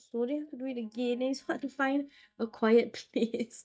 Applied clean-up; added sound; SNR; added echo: neural mask model DeepFilterNet 3.